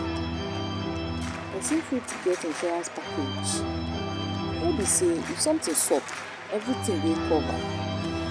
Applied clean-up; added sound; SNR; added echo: none; Organ; 2 dB; none.